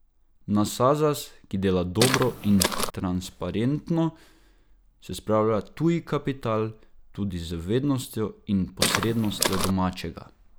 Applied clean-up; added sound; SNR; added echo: none; Walk, footsteps; 0 dB; none.